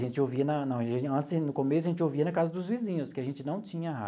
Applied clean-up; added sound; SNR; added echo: none; none; none; none.